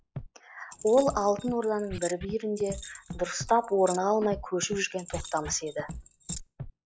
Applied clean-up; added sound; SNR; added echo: classical method log-MMSE.